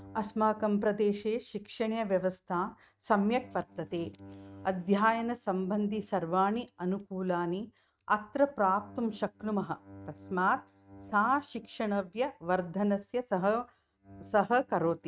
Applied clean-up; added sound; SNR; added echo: neural mask model RNNoise.